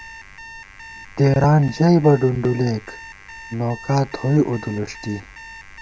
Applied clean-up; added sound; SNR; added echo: none; Alarm; 19 dB; none.